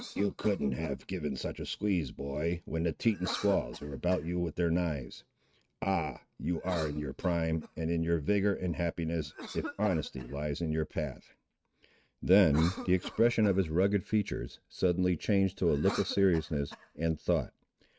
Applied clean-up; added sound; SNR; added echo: neural mask model RNNoise.